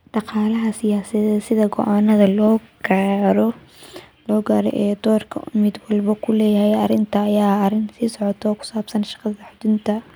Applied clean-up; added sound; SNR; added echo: none; none; none; none.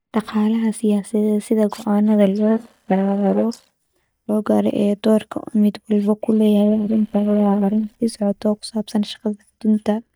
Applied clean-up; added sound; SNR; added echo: neural mask model DeepFilterNet 3.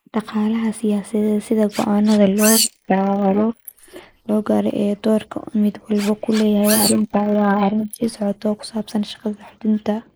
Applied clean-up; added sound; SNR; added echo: neural mask model Resemble Enhance denoiser.